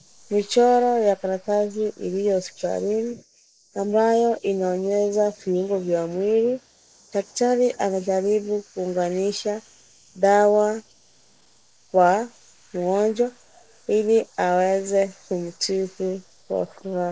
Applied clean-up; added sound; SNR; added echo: neural mask model Resemble Enhance denoiser.